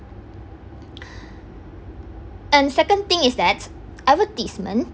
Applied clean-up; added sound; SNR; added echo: none; none; none; none.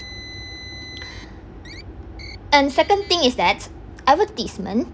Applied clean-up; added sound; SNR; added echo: none; Car; 20 dB; none.